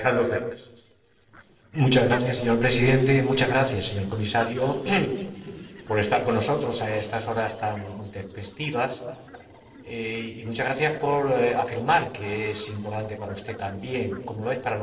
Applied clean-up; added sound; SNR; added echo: neural separator model SepFormer DNS4.